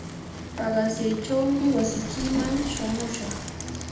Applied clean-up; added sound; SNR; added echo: none; Bicycle; 7 dB; reverberation time 0.8 s.